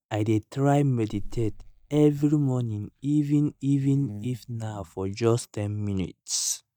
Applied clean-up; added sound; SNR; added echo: neural mask model DeepFilterNet 3.